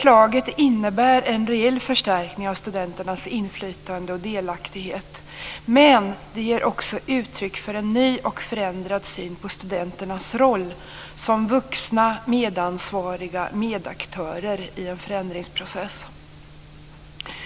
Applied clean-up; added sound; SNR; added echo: none; none; none; none.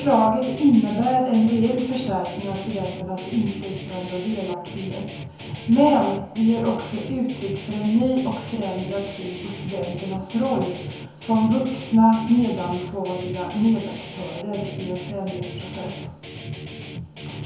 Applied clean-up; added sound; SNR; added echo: none; Guitar; 12 dB; reverberation time 0.9 s.